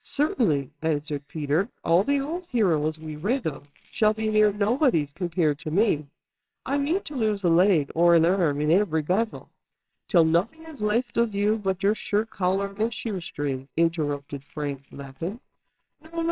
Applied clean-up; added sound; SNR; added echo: neural separator model SepFormer WHAMR!.